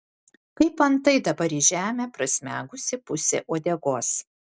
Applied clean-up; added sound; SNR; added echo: none; none; none; none.